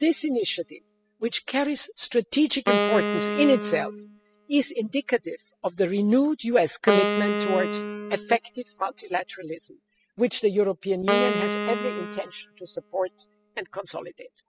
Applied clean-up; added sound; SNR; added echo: classical method spectral subtraction.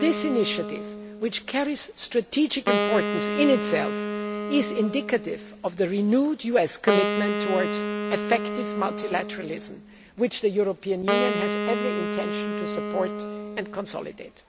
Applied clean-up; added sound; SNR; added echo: none; Wind instrument, woodwind instrument; 4 dB; none.